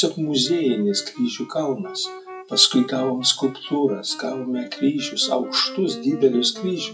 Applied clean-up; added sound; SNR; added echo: classical method WPE with log-MMSE.